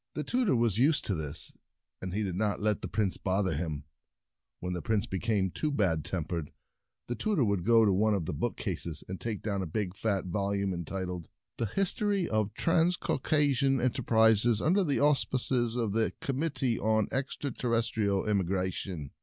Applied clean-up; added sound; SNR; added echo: none; none; none; none.